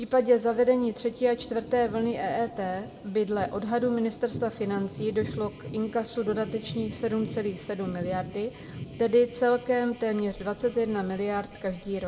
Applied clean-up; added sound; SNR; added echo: none; Thunder; 12 dB; reverberation time 0.3 s.